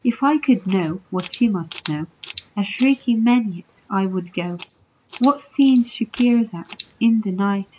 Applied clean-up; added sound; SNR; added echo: neural mask model Resemble Enhance denoiser.